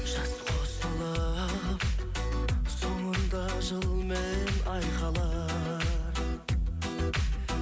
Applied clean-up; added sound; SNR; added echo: none; none; none; none.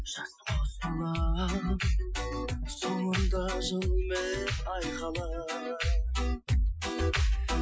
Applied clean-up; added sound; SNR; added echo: classical method Wiener filter.